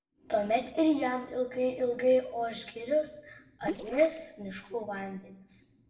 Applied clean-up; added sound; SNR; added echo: neural separator model SepFormer DNS4.